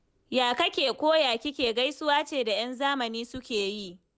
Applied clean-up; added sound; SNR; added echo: none; none; none; none.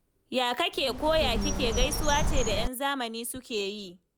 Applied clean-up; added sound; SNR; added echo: none; Bird; -2 dB; none.